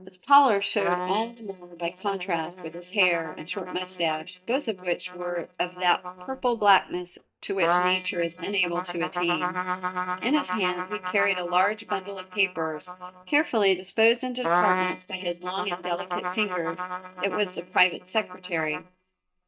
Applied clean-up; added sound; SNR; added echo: neural mask model DeepFilterNet 3.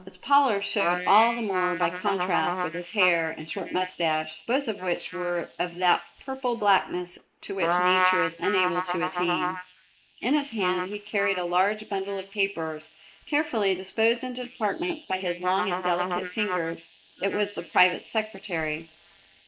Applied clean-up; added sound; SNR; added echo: neural mask model Resemble Enhance denoiser.